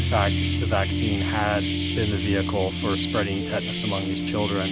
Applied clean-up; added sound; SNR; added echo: none; Insect; 8 dB; none.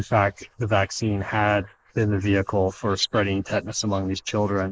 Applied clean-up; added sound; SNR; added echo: neural mask model Resemble Enhance denoiser.